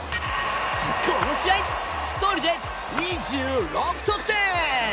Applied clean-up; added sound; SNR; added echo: none; Splash, splatter; 16 dB; none.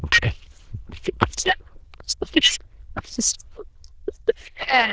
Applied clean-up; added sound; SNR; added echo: neural diffusion model UNIVERSE++.